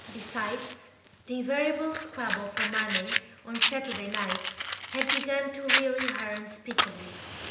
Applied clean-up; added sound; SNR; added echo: none; Fire; -3 dB; reverberation time 0.9 s.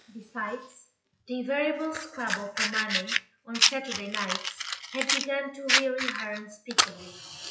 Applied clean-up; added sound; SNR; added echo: classical method WPE with log-MMSE.